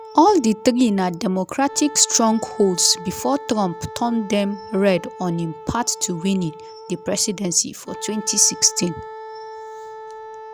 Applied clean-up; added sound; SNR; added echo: none; Wind instrument, woodwind instrument; 15 dB; none.